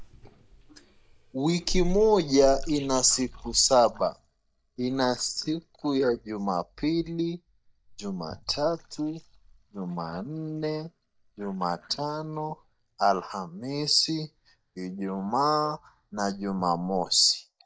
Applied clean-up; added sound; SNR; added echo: neural mask model DeepFilterNet 3.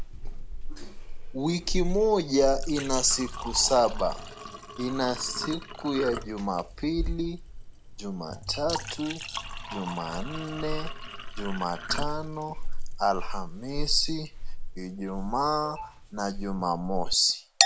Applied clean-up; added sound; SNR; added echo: none; Chink, clink; 2 dB; none.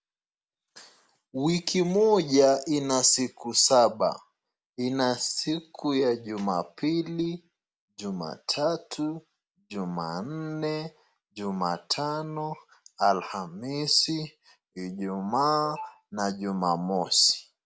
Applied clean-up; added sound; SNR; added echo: none; none; none; none.